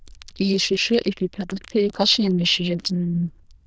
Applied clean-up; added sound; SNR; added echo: neural diffusion model UNIVERSE++.